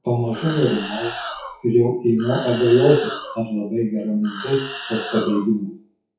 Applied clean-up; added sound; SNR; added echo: classical method WPE with log-MMSE.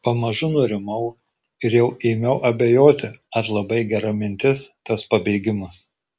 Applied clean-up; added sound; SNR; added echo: none; none; none; none.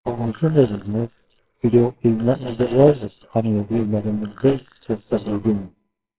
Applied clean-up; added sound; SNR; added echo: neural separator model SepFormer WHAMR!.